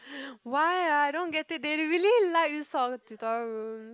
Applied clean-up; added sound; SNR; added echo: neural mask model Resemble Enhance denoiser.